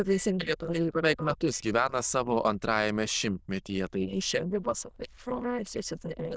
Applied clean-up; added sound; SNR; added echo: neural diffusion model UNIVERSE++.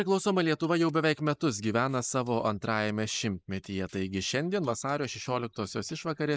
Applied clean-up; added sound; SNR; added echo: neural mask model Resemble Enhance denoiser.